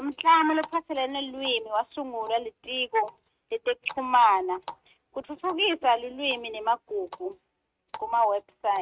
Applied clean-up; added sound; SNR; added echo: neural mask model RNNoise.